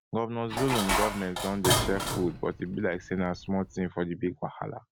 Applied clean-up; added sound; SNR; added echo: none; Dishes, pots, and pans; 1 dB; none.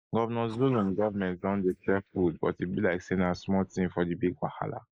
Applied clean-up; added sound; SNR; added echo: neural mask model Resemble Enhance denoiser.